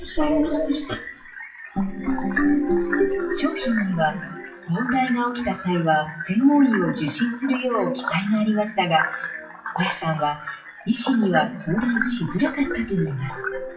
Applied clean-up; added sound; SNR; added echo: classical method WPE with log-MMSE.